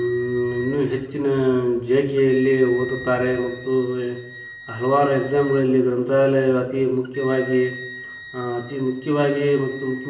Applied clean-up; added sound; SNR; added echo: none; Wind instrument, woodwind instrument; 17 dB; reverberation time 0.8 s.